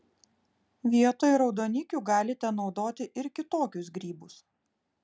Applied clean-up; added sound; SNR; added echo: none; none; none; none.